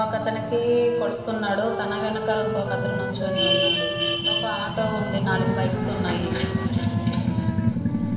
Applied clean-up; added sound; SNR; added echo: none; Wind instrument, woodwind instrument; 8 dB; reverberation time 2.6 s.